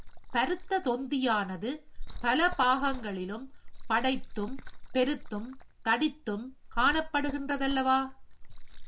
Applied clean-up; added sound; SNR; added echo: none; Liquid; 8 dB; none.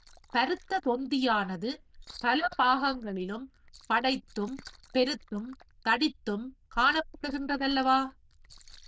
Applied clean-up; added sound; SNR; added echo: neural diffusion model UNIVERSE++.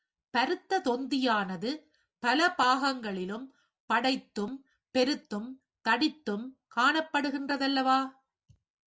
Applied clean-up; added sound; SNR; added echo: none; none; none; none.